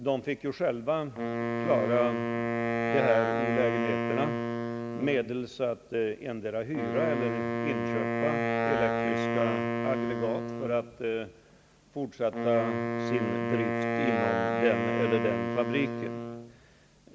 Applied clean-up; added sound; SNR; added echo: none; Wind instrument, woodwind instrument; 0 dB; none.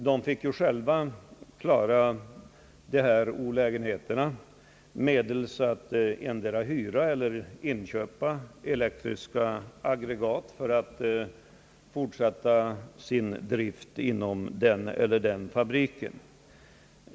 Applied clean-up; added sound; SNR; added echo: none; none; none; none.